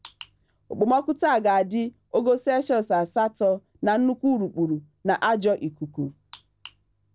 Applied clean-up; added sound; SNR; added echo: none; none; none; none.